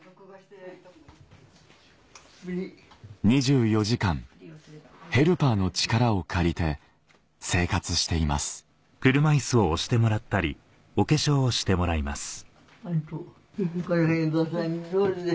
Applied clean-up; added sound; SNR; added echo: none; none; none; none.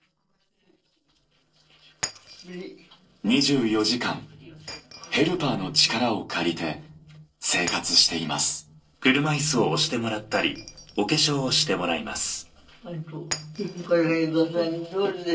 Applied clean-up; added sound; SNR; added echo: neural separator model SepFormer DNS4.